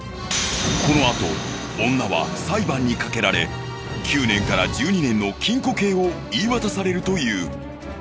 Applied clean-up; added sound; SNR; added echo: none; Accordion; 20 dB; none.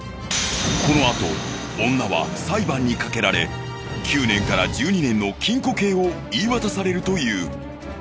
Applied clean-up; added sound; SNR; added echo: none; none; none; none.